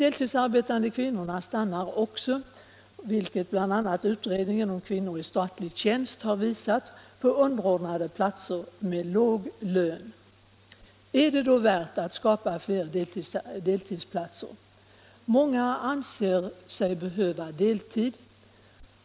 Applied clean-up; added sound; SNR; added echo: none; none; none; none.